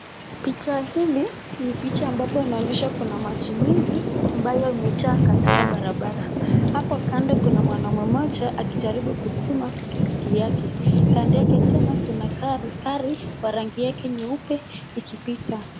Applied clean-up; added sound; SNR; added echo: none; Brass instrument + Thunder / Rain; -4 dB; none.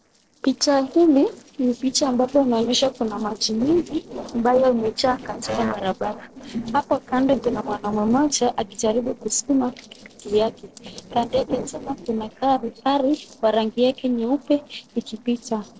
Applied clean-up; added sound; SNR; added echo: neural separator model SepFormer DNS4.